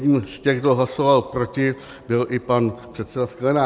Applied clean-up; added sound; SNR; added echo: none; none; none; none.